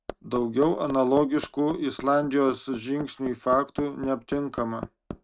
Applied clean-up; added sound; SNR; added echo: neural mask model RNNoise.